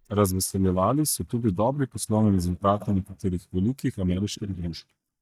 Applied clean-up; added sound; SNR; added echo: neural mask model DeepFilterNet 3.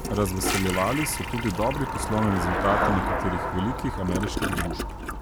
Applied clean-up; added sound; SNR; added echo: none; Traffic noise, roadway noise / Bicycle + Toilet flush / Gurgling; 1 dB; none.